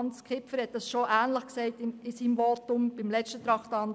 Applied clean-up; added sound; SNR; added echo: none; none; none; none.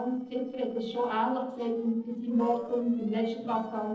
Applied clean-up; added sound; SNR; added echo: neural separator model SepFormer DNS4.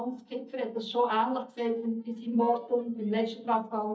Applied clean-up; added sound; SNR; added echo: neural mask model DeepFilterNet 3.